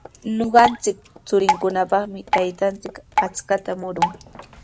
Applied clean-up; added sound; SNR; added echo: none; Drip; 5 dB; none.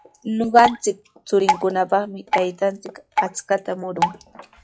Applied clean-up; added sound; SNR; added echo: classical method log-MMSE.